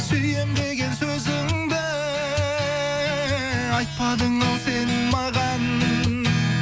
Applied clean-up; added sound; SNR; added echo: none; none; none; none.